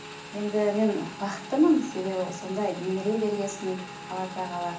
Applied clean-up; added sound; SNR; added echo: none; Motorcycle / Engine; 13 dB; reverberation time 0.4 s.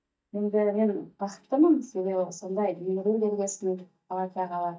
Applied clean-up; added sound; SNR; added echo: neural mask model DeepFilterNet 3.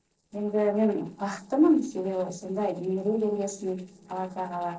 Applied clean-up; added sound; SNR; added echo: neural separator model SepFormer DNS4.